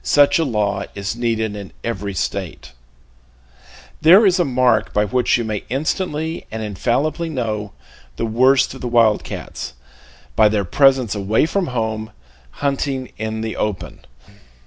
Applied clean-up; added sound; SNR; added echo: none; none; none; none.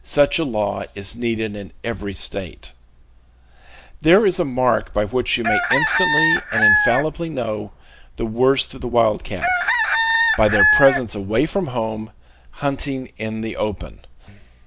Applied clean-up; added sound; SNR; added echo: none; Chicken, rooster; -1 dB; none.